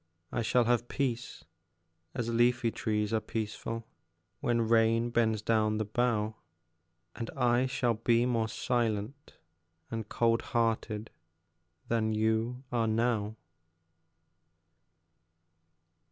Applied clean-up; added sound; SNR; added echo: none; none; none; none.